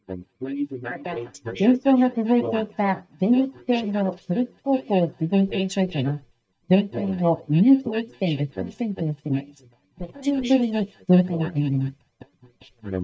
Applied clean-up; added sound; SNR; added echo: neural mask model DeepFilterNet 3.